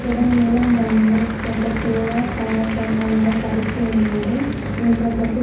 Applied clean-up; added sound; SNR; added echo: none; Applause; 14 dB; reverberation time 0.6 s.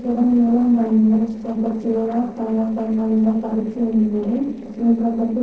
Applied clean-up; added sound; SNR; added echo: neural separator model SepFormer DNS4.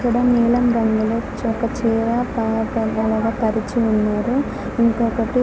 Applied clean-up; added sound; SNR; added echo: none; none; none; none.